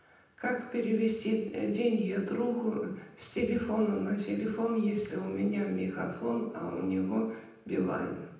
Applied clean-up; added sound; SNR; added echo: none; none; none; reverberation time 0.8 s.